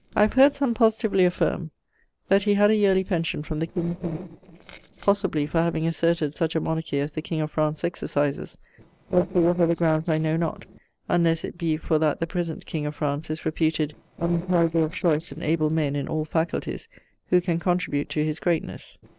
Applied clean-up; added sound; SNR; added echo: neural separator model SepFormer DNS4.